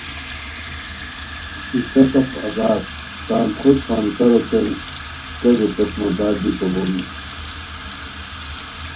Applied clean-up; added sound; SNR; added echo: none; Sink (filling or washing) / Water tap, faucet; 9 dB; reverberation time 0.3 s.